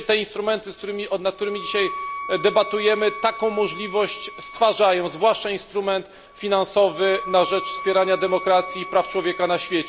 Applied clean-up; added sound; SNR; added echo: none; Wind instrument, woodwind instrument; 13 dB; none.